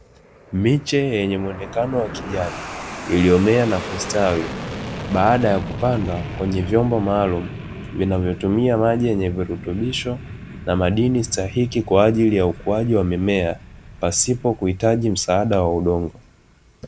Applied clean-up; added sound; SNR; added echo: none; Fixed-wing aircraft, airplane; 12 dB; none.